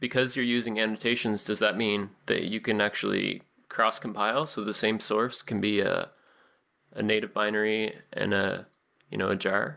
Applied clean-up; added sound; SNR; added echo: none; none; none; none.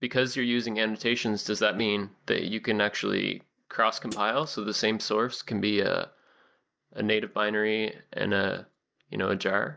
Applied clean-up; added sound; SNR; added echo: neural mask model DeepFilterNet 3.